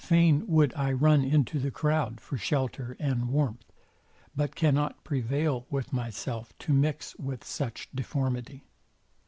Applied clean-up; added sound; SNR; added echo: none; none; none; none.